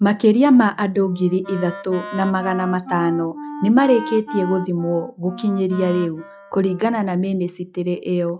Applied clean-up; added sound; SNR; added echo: classical method log-MMSE.